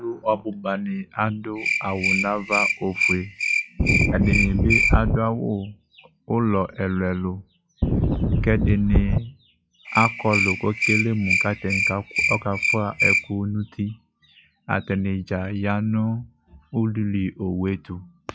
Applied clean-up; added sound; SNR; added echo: classical method log-MMSE.